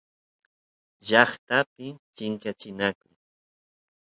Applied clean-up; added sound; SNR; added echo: none; none; none; none.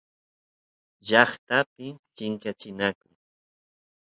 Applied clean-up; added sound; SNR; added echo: neural mask model Resemble Enhance denoiser.